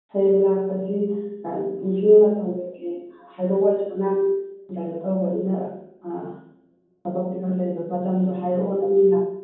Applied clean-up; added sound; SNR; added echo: none; none; none; reverberation time 1.2 s.